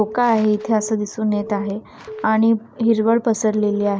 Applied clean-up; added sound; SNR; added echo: none; Alarm / Keyboard (musical); 15 dB; none.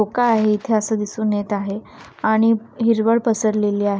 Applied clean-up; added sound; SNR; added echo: none; none; none; none.